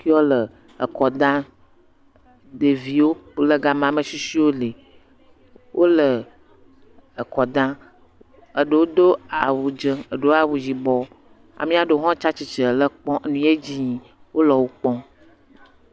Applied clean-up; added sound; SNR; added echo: none; none; none; none.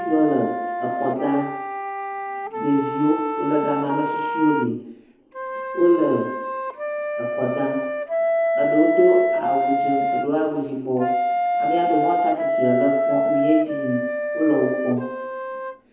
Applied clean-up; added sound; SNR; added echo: none; Wind instrument, woodwind instrument; 1 dB; reverberation time 1.0 s.